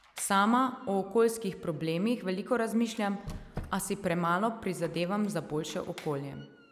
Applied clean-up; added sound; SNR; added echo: none; Squeak; 19 dB; none.